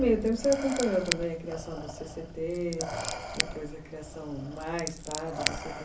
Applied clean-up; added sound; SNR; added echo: none; Respiratory sounds + Scissors; 6 dB; none.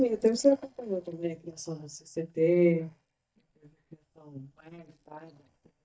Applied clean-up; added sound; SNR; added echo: neural mask model DeepFilterNet 3.